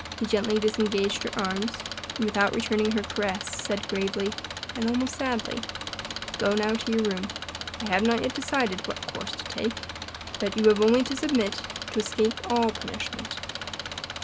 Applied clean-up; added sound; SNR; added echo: none; Engine; 8 dB; none.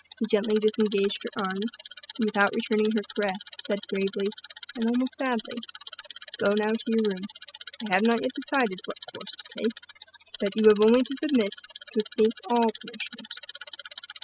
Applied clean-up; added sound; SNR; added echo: classical method spectral subtraction.